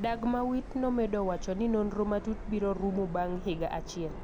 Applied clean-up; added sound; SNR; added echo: none; Subway, metro, underground; 9 dB; none.